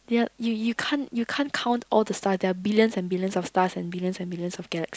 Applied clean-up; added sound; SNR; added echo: none; none; none; none.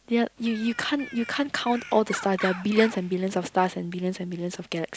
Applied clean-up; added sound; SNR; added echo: none; Bird; 12 dB; none.